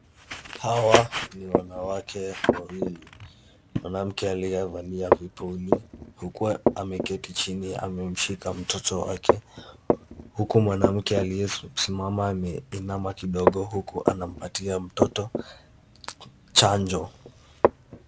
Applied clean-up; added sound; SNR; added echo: none; Walk, footsteps; 2 dB; none.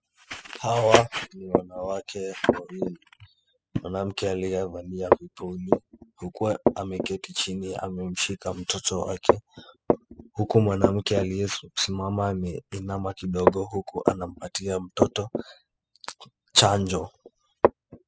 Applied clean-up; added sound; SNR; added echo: classical method spectral subtraction.